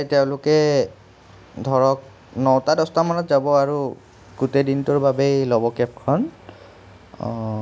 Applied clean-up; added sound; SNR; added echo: none; none; none; none.